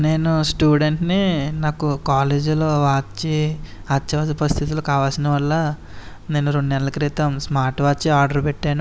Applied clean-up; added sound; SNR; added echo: none; none; none; none.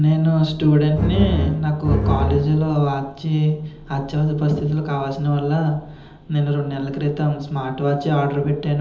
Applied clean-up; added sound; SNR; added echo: none; Bowed string instrument; 1 dB; reverberation time 1.2 s.